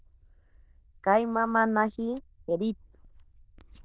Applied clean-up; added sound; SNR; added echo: neural diffusion model UNIVERSE++.